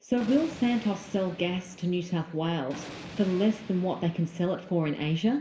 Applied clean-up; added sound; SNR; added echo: none; Thunder; 17 dB; reverberation time 0.7 s.